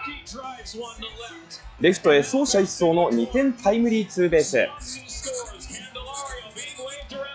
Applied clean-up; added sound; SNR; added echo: classical method log-MMSE.